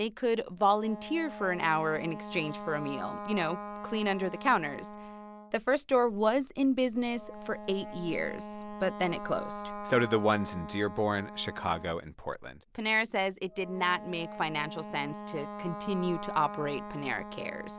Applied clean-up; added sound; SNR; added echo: none; Wind instrument, woodwind instrument; 11 dB; none.